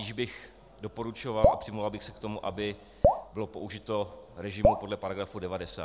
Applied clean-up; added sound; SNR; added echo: none; Drip; -4 dB; none.